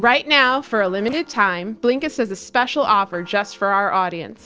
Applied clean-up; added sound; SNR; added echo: neural separator model SepFormer DNS4.